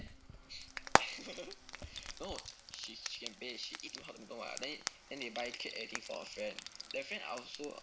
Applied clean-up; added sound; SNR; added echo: none; Frying (food); -3 dB; none.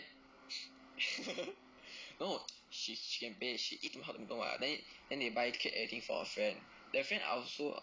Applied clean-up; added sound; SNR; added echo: none; none; none; none.